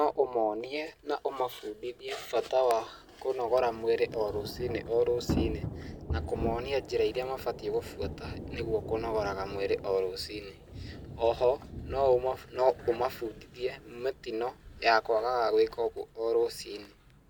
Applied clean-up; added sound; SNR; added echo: none; Thunder / Rain; 11 dB; none.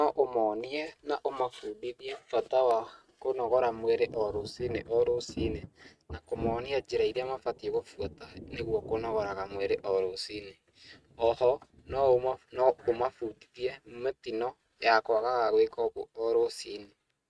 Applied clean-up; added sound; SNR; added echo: neural mask model RNNoise.